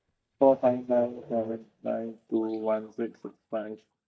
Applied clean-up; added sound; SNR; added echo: neural mask model DeepFilterNet 3.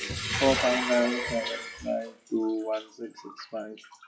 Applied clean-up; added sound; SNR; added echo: classical method WPE with log-MMSE.